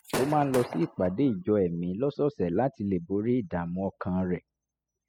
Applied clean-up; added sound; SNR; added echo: classical method spectral subtraction.